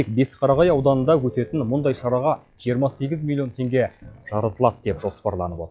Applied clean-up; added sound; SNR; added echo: classical method log-MMSE.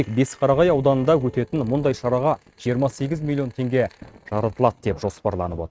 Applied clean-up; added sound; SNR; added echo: neural mask model RNNoise.